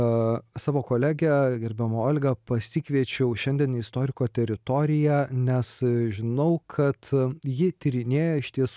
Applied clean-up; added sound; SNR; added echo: none; none; none; none.